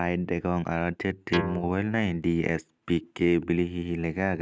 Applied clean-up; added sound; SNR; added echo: neural mask model RNNoise.